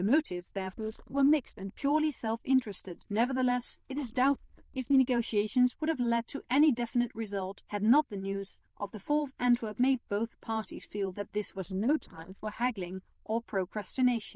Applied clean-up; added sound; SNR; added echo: neural diffusion model UNIVERSE++.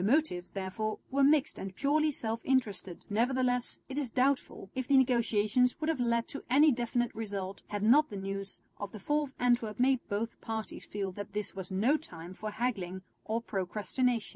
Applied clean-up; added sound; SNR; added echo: none; none; none; none.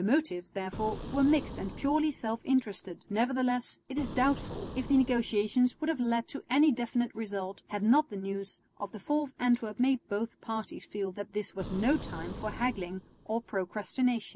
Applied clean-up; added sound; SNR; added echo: none; Boom; 13 dB; none.